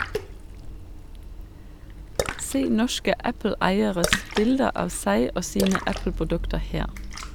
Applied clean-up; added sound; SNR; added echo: none; Splash, splatter; 5 dB; none.